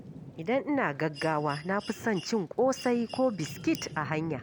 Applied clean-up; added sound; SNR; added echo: none; Mechanisms + Thunder / Rain; 16 dB; none.